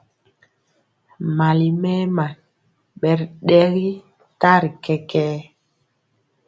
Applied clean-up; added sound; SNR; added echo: none; none; none; none.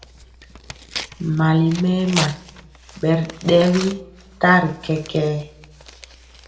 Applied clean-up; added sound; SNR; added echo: none; Tearing; 14 dB; reverberation time 0.4 s.